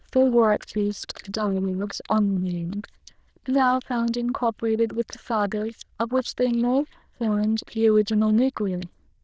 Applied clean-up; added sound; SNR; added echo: neural diffusion model UNIVERSE++.